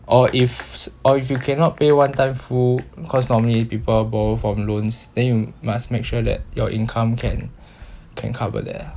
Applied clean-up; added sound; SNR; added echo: none; none; none; none.